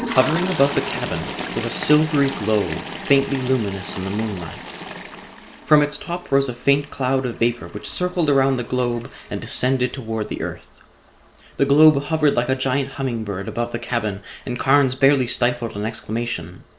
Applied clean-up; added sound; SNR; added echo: none; Toilet flush; 13 dB; none.